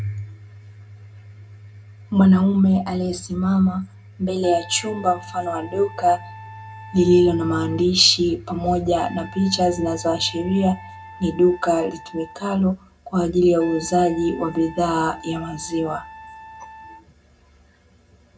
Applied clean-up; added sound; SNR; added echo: none; Trumpet; 19 dB; reverberation time 0.2 s.